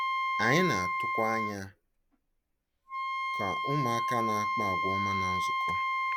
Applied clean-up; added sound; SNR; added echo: none; Wind instrument, woodwind instrument; -3 dB; none.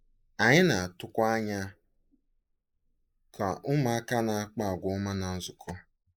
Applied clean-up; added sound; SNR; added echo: neural mask model Resemble Enhance denoiser.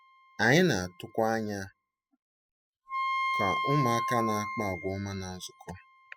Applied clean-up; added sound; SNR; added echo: classical method spectral subtraction.